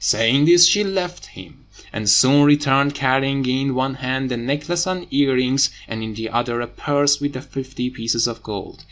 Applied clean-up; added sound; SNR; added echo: none; none; none; none.